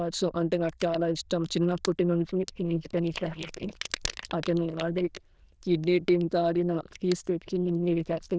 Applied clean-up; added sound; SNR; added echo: neural diffusion model UNIVERSE++.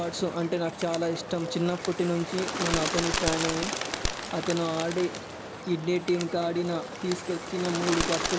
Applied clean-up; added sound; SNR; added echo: none; Bird; 4 dB; none.